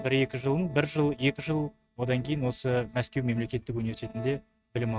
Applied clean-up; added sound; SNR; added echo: neural mask model RNNoise.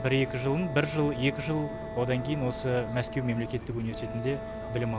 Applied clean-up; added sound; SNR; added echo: none; Wind instrument, woodwind instrument; 10 dB; none.